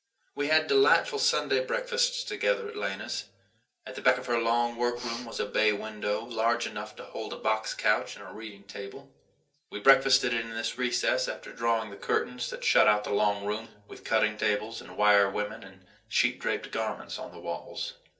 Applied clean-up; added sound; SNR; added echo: none; Breathing; 14 dB; reverberation time 0.3 s.